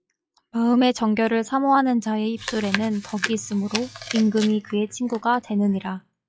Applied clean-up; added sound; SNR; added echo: classical method log-MMSE.